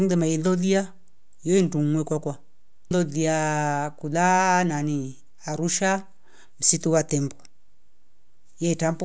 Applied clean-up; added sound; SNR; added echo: none; none; none; none.